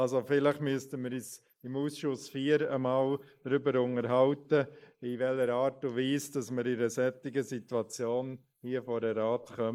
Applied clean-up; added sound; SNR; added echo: neural mask model Resemble Enhance denoiser.